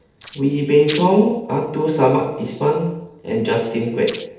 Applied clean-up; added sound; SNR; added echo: neural separator model SepFormer DNS4.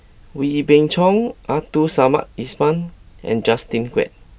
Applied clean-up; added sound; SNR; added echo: none; none; none; none.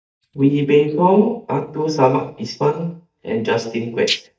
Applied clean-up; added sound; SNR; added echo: neural mask model DeepFilterNet 3.